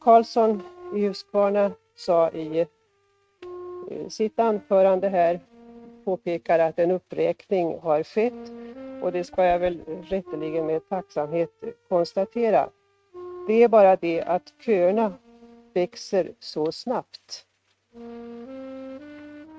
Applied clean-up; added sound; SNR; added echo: neural mask model RNNoise.